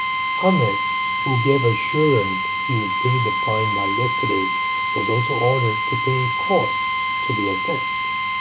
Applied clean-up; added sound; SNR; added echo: none; Drill; -1 dB; none.